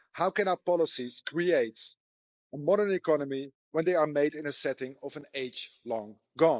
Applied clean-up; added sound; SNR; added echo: neural mask model Resemble Enhance denoiser.